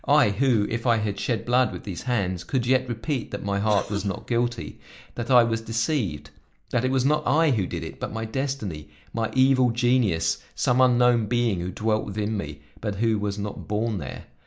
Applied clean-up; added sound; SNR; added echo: neural mask model Resemble Enhance denoiser.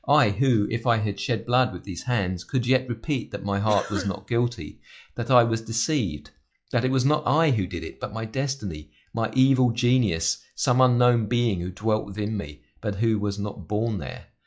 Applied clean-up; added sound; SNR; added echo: classical method log-MMSE.